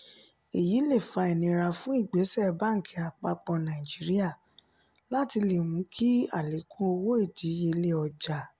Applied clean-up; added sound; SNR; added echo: none; none; none; none.